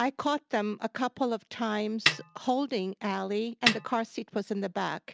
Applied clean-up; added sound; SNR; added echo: none; Snare drum; 1 dB; none.